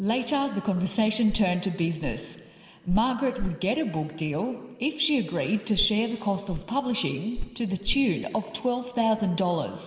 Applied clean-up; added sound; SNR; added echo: none; Walk, footsteps; 10 dB; reverberation time 2.0 s.